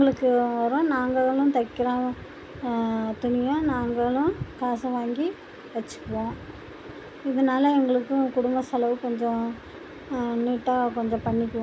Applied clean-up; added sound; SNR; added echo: none; none; none; none.